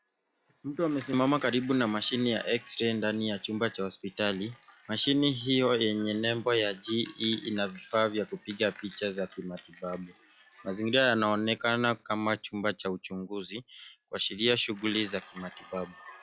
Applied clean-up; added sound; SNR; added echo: classical method log-MMSE.